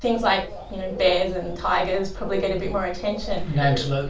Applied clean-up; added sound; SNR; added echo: none; Bird; 14 dB; reverberation time 0.3 s.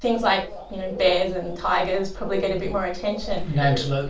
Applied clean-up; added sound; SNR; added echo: neural separator model SepFormer DNS4.